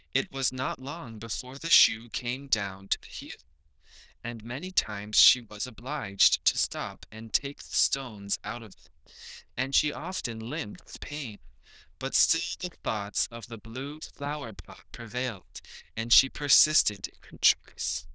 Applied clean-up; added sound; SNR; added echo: neural diffusion model UNIVERSE++.